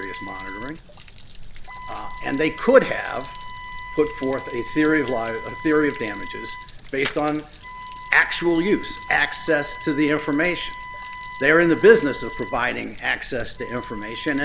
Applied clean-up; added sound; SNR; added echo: none; Wind instrument, woodwind instrument + Stream / Trickle, dribble / Splash, splatter; 13 dB; none.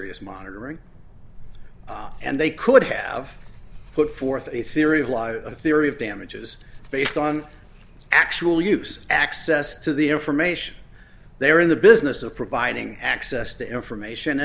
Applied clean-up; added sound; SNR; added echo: none; none; none; none.